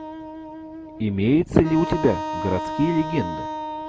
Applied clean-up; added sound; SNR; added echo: none; Wind instrument, woodwind instrument; 8 dB; none.